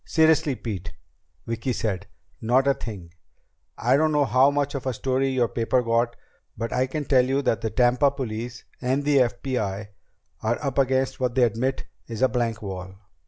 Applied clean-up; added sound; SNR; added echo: none; none; none; none.